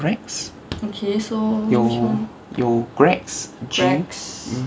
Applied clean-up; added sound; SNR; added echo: none; none; none; none.